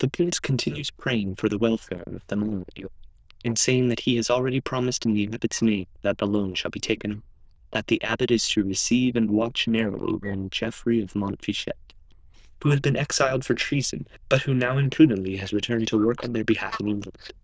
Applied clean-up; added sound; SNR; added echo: neural diffusion model UNIVERSE++.